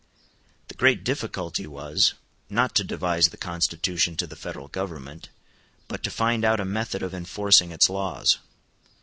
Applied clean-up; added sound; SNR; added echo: none; none; none; none.